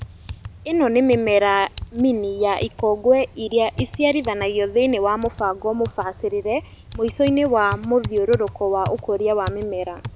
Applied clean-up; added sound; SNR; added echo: none; Typing; 14 dB; none.